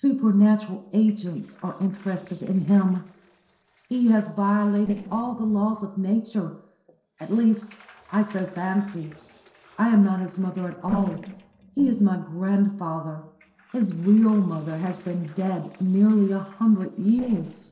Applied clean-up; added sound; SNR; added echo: neural separator model SepFormer DNS4.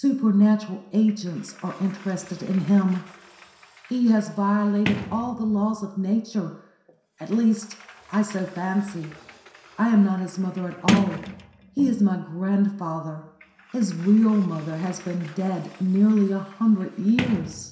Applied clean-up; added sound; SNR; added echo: none; Sliding door; 12 dB; reverberation time 0.7 s.